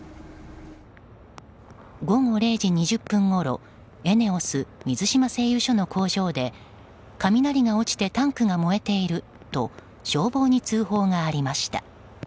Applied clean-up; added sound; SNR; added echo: none; none; none; none.